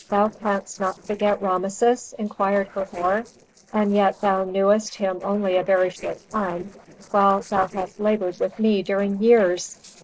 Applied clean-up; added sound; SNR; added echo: neural separator model SepFormer DNS4.